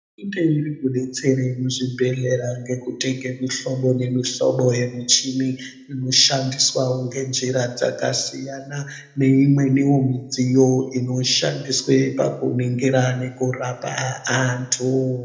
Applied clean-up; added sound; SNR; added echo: none; none; none; reverberation time 0.7 s.